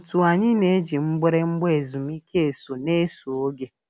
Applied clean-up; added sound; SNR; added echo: none; none; none; none.